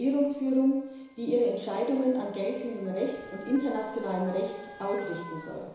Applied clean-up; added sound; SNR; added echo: none; Motor vehicle (road) / Siren; 20 dB; reverberation time 1.0 s.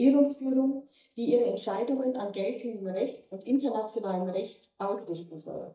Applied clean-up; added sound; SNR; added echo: neural mask model DeepFilterNet 3.